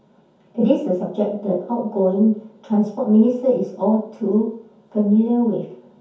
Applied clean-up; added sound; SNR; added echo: none; none; none; reverberation time 0.6 s.